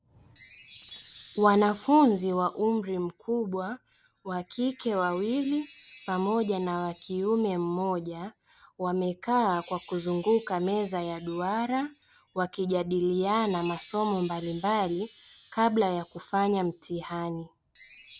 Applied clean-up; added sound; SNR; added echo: none; Chime; 13 dB; none.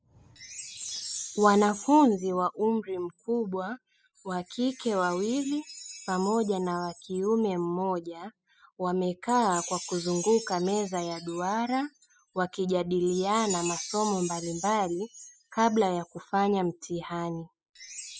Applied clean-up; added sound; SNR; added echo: classical method spectral subtraction.